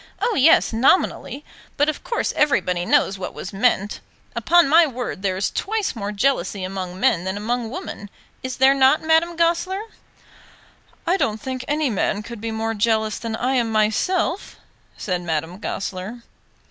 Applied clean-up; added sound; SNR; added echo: none; none; none; none.